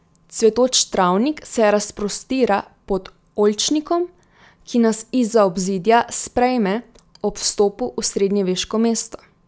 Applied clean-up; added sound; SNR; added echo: none; none; none; none.